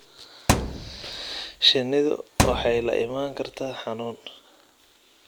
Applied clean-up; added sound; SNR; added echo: none; Thump, thud; 1 dB; none.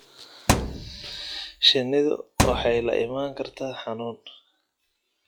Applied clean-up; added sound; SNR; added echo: classical method log-MMSE.